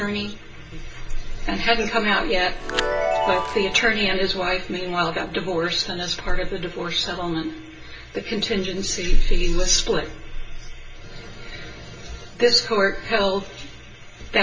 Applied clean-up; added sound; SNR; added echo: none; Chime; 7 dB; reverberation time 0.1 s.